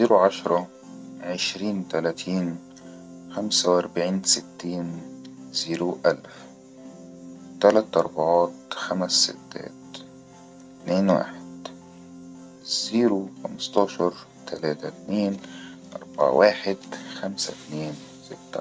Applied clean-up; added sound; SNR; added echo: none; Piano; 18 dB; none.